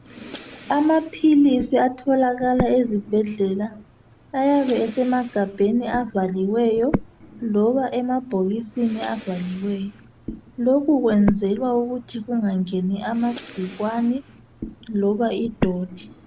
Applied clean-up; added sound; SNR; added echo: none; Breathing; 13 dB; none.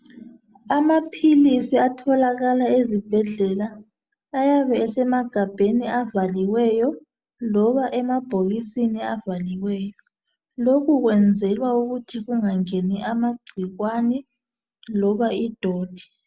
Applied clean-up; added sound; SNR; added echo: none; none; none; none.